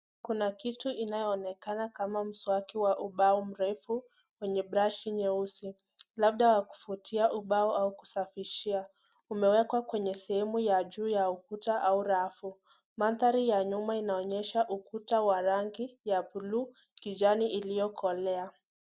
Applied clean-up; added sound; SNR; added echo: none; none; none; none.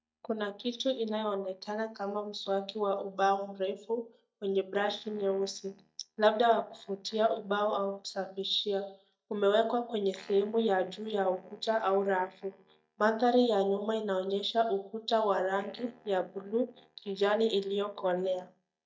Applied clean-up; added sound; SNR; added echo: neural mask model DeepFilterNet 3.